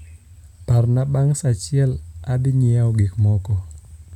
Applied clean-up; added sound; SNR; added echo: none; none; none; none.